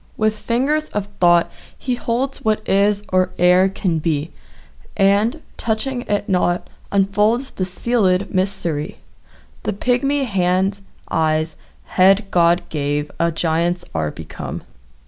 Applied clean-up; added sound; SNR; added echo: none; none; none; none.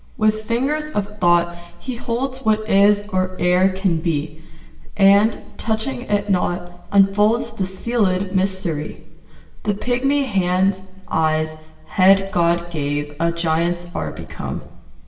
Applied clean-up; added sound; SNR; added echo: none; none; none; reverberation time 1.4 s.